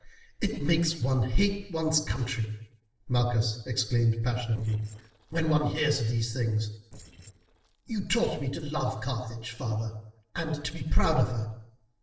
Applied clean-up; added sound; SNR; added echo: neural separator model SepFormer DNS4.